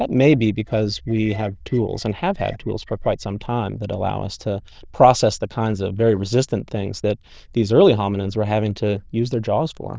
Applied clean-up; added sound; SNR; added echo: neural diffusion model UNIVERSE++.